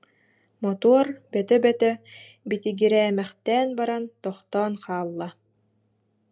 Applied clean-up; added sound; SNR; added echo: none; none; none; none.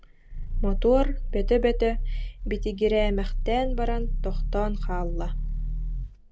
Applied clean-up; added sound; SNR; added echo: none; Growling; -1 dB; none.